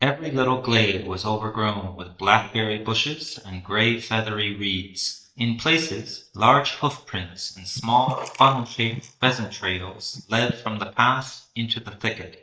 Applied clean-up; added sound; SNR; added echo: neural mask model DeepFilterNet 3.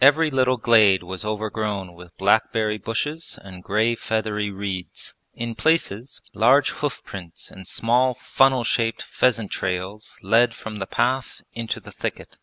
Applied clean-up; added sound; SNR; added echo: none; none; none; none.